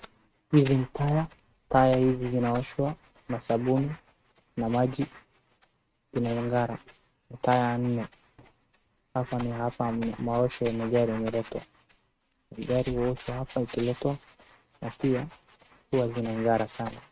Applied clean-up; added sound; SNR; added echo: neural mask model RNNoise.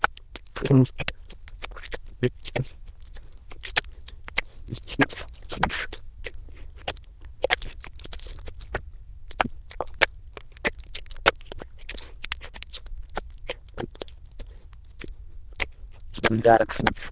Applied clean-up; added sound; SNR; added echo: neural diffusion model UNIVERSE++.